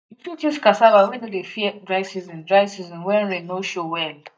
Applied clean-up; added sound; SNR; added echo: neural mask model DeepFilterNet 3.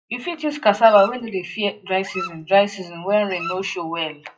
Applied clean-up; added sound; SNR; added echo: classical method WPE with log-MMSE.